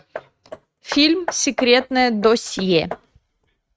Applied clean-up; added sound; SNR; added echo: neural mask model RNNoise.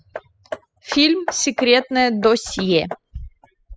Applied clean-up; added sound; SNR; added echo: classical method spectral subtraction.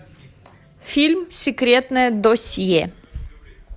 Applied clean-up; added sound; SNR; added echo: none; none; none; none.